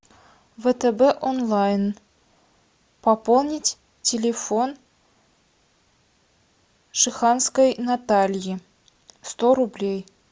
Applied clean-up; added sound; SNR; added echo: none; none; none; none.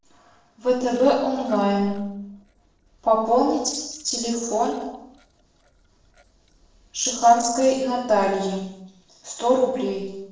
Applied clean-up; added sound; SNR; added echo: neural separator model SepFormer DNS4.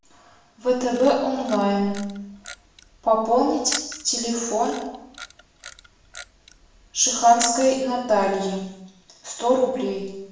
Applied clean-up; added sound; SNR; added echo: none; Camera; 16 dB; reverberation time 0.9 s.